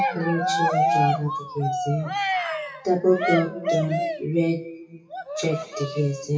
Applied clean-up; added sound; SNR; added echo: classical method WPE with log-MMSE.